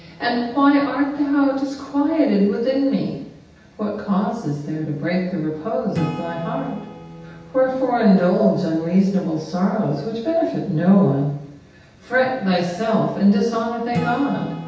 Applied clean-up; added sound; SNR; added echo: none; Acoustic guitar / Strum; 16 dB; reverberation time 0.9 s.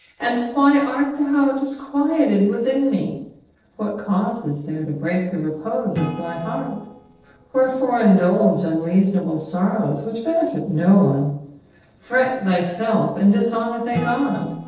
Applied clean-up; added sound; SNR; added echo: neural separator model SepFormer DNS4.